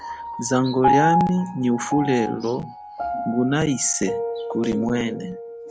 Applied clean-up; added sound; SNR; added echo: none; Piano; 4 dB; none.